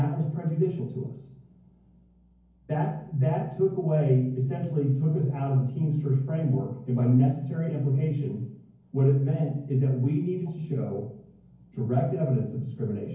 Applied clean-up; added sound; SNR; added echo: none; none; none; reverberation time 0.9 s.